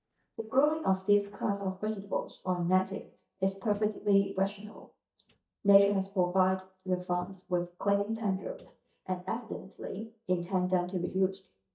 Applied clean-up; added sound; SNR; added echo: neural mask model DeepFilterNet 3.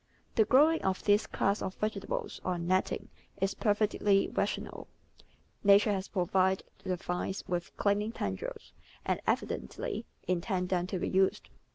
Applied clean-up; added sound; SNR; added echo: none; none; none; none.